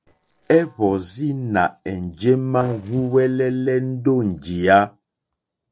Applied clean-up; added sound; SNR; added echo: neural separator model SepFormer DNS4.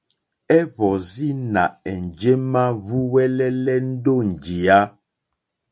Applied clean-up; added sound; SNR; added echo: none; none; none; none.